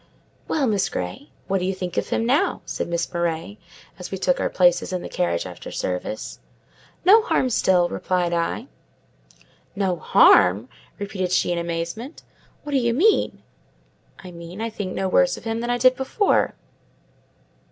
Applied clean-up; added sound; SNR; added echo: none; none; none; none.